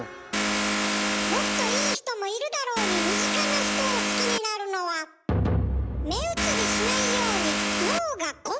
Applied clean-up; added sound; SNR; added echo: none; Vehicle; -4 dB; none.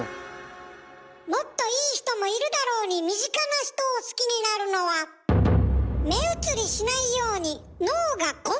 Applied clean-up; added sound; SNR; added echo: none; none; none; none.